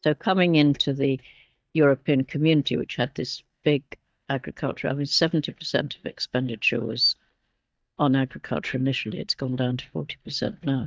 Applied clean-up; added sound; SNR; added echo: neural mask model DeepFilterNet 3.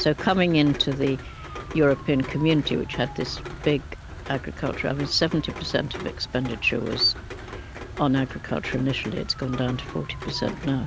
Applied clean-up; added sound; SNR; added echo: none; Rain; 11 dB; none.